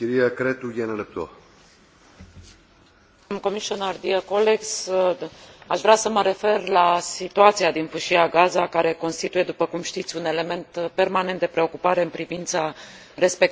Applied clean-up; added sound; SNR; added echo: none; none; none; none.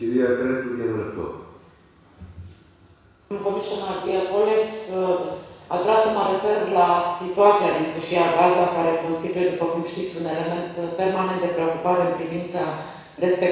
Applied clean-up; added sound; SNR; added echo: none; none; none; reverberation time 1.1 s.